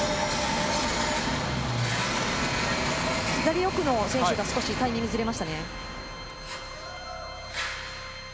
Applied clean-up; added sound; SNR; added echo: none; Organ; 15 dB; none.